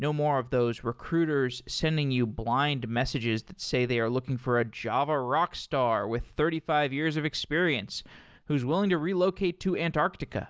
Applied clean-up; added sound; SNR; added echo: none; none; none; none.